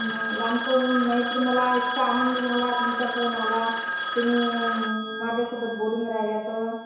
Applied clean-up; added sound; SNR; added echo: none; Telephone; -1 dB; reverberation time 1.0 s.